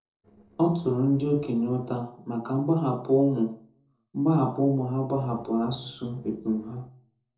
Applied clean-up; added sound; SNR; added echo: neural separator model SepFormer DNS4.